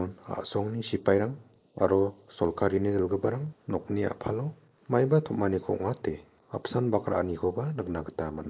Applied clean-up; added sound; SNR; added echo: neural mask model Resemble Enhance denoiser.